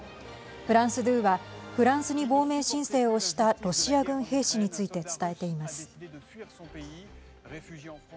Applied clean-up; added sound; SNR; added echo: none; none; none; none.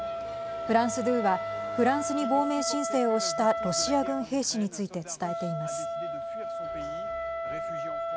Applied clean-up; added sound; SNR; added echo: none; Wind instrument, woodwind instrument; 4 dB; none.